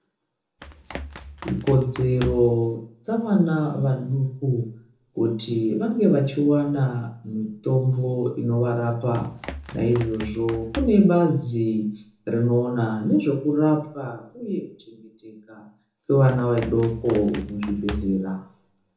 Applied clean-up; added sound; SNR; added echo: none; Run; 12 dB; reverberation time 0.9 s.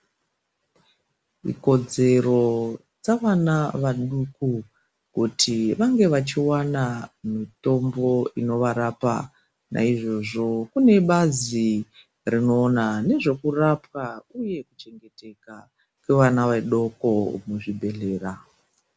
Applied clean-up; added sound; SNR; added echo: none; none; none; none.